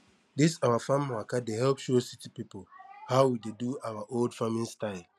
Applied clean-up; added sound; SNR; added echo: none; none; none; none.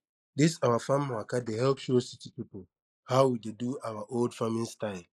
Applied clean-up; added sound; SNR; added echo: neural mask model Resemble Enhance denoiser.